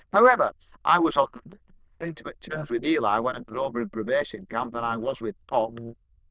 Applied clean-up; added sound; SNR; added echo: neural diffusion model UNIVERSE++.